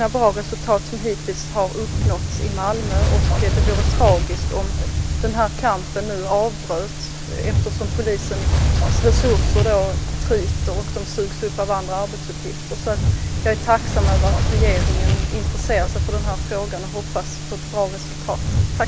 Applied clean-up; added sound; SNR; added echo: none; Fire; -1 dB; none.